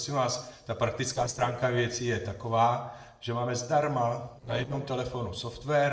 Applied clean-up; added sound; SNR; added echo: neural separator model SepFormer DNS4.